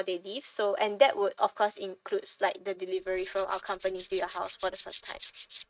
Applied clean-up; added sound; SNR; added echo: neural mask model RNNoise.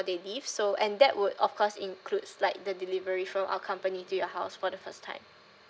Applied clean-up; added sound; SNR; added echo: none; none; none; none.